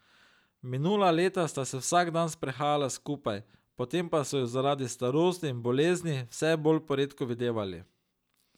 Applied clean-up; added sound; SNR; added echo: none; none; none; none.